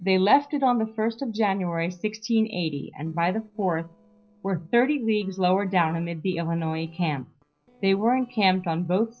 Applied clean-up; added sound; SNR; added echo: neural separator model SepFormer DNS4.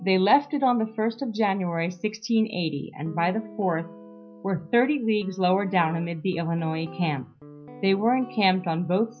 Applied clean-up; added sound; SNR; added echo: none; Guitar; 20 dB; reverberation time 0.4 s.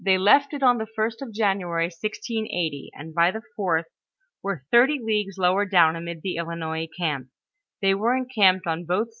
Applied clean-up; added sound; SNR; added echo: none; none; none; none.